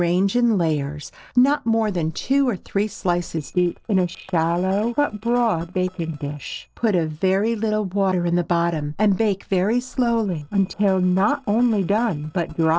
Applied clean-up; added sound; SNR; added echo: neural separator model SepFormer DNS4.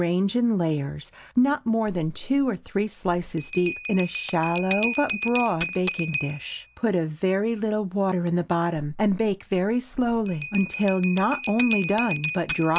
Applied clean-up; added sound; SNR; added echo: none; Bell; -1 dB; none.